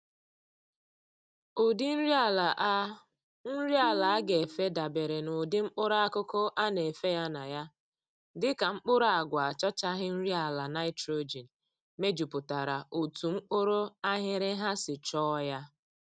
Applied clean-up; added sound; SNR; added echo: none; Tabla; 12 dB; none.